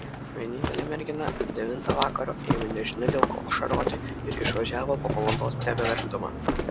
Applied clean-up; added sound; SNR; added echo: none; Walk, footsteps; -1 dB; none.